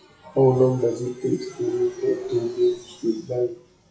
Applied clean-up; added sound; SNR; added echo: classical method WPE with log-MMSE.